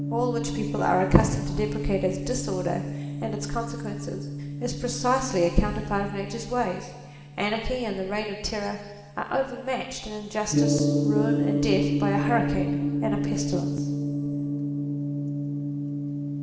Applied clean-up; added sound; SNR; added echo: none; Gong; 0 dB; reverberation time 2.0 s.